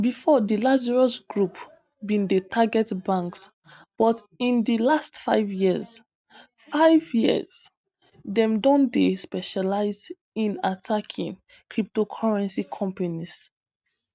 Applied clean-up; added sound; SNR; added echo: none; none; none; none.